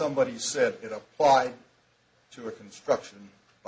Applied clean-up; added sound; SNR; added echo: none; none; none; none.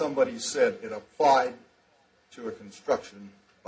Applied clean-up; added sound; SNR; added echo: none; none; none; reverberation time 0.3 s.